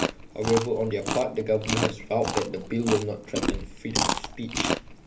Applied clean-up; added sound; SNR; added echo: none; Chewing, mastication; 2 dB; reverberation time 0.3 s.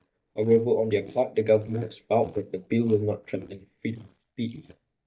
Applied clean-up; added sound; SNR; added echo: neural mask model DeepFilterNet 3.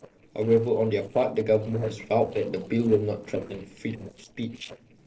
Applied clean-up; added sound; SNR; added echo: neural separator model SepFormer DNS4.